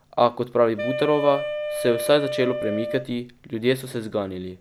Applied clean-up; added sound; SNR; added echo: none; Wind instrument, woodwind instrument; 6 dB; none.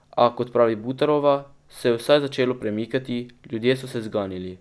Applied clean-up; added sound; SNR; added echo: none; none; none; none.